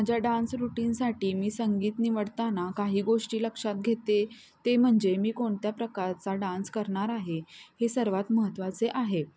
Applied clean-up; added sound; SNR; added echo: none; none; none; none.